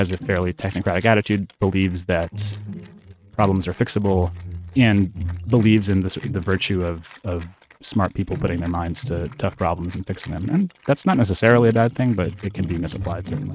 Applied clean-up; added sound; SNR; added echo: neural mask model RNNoise.